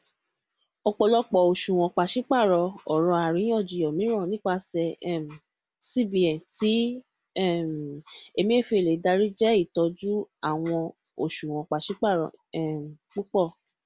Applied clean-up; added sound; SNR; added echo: none; none; none; none.